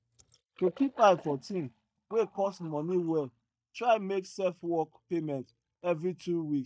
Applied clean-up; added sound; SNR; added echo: neural mask model DeepFilterNet 3.